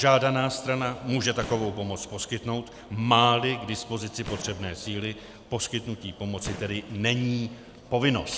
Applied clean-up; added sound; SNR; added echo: none; Fireworks; 18 dB; none.